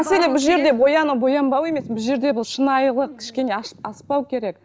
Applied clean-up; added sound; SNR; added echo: none; none; none; none.